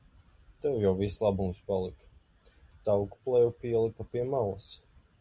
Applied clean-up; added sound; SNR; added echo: none; none; none; none.